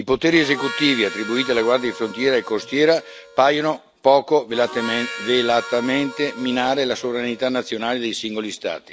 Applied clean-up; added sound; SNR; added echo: none; Harmonica; 13 dB; none.